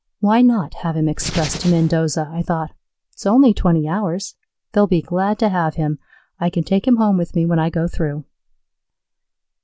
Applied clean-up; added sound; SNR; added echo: none; Hands; 10 dB; none.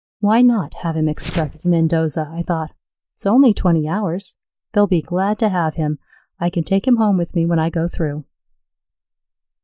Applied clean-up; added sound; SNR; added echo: neural mask model DeepFilterNet 3.